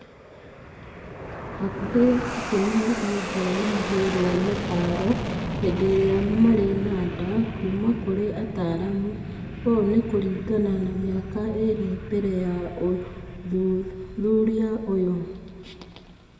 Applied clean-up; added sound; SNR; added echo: none; Fixed-wing aircraft, airplane; 8 dB; reverberation time 2.0 s.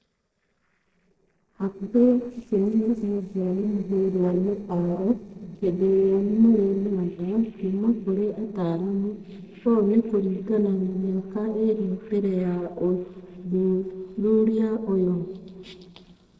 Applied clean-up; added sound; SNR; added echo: neural separator model SepFormer DNS4.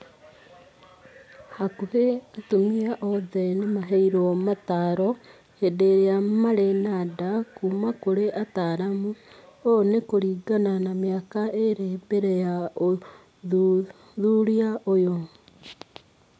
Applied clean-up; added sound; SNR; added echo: none; none; none; none.